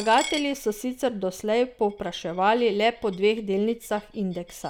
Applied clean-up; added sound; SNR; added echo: none; Coin (dropping); 17 dB; none.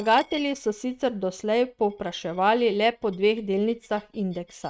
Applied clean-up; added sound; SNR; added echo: neural mask model RNNoise.